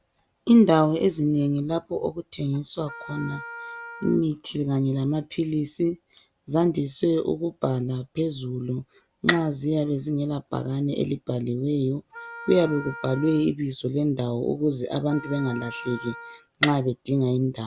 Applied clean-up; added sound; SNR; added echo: none; Wind instrument, woodwind instrument; 16 dB; none.